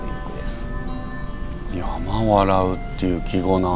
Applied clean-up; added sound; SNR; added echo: none; Train / Breathing; 4 dB; none.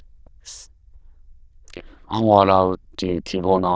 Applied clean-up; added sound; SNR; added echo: neural diffusion model UNIVERSE++.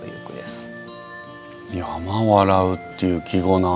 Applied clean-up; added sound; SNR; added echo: none; none; none; none.